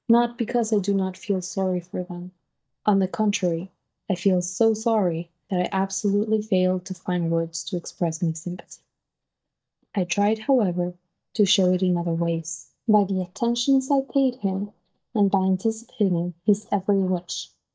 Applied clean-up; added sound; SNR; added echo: neural mask model DeepFilterNet 3.